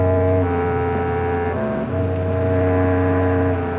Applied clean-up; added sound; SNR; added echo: none; none; none; none.